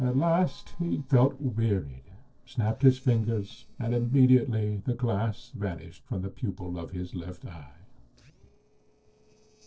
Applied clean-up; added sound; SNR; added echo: neural separator model SepFormer DNS4.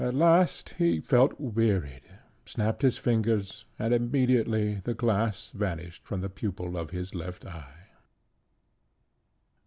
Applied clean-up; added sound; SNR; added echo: none; none; none; none.